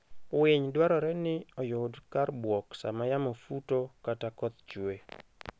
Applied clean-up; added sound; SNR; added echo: none; none; none; none.